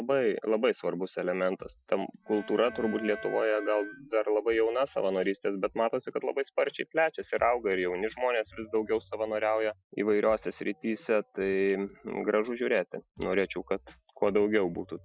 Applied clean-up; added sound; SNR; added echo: classical method Wiener filter.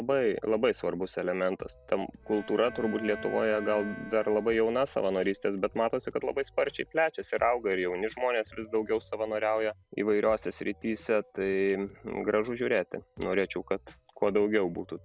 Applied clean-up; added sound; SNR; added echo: none; Bowed string instrument; 15 dB; none.